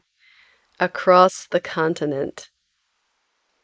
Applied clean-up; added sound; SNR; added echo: neural mask model Resemble Enhance denoiser.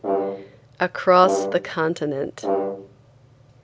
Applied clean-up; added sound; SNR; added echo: none; Brass instrument; 5 dB; none.